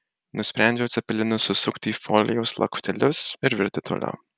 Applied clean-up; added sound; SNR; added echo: none; none; none; none.